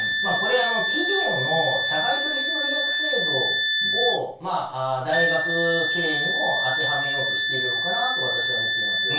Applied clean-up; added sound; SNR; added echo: none; Wind instrument, woodwind instrument; -4 dB; reverberation time 0.3 s.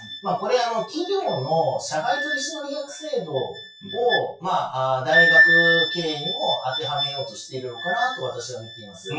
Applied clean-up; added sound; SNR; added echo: classical method WPE with log-MMSE.